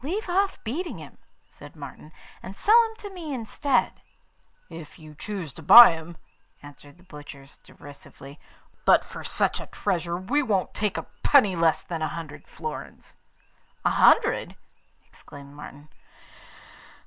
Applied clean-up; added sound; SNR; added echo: none; none; none; none.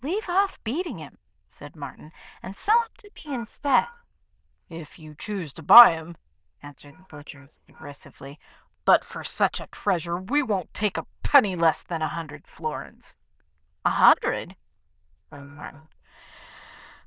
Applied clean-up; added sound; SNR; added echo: neural diffusion model UNIVERSE++.